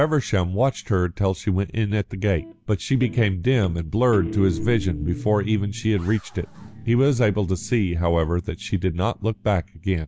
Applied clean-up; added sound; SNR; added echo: none; Guitar + Zipper (clothing); 15 dB; none.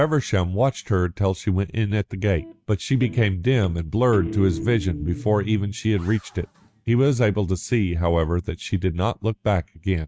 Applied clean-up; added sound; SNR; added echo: neural mask model RNNoise.